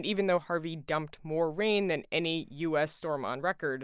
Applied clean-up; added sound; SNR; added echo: none; none; none; none.